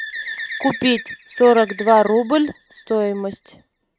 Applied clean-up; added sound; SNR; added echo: neural mask model RNNoise.